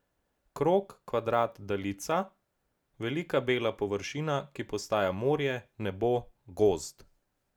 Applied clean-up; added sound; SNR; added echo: none; none; none; none.